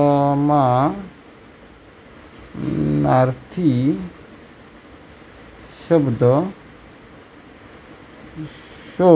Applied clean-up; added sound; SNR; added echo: none; none; none; none.